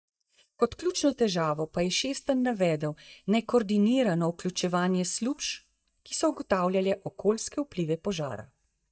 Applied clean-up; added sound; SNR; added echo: neural mask model DeepFilterNet 3.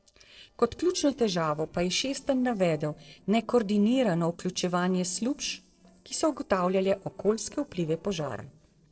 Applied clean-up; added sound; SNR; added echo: neural separator model SepFormer DNS4.